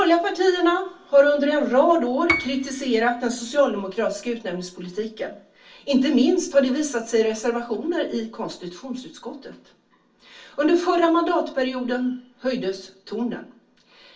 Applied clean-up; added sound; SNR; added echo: none; Piano; 8 dB; reverberation time 0.3 s.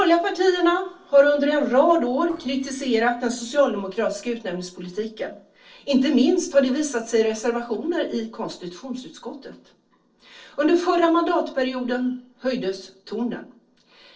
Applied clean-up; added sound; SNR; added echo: neural separator model SepFormer DNS4.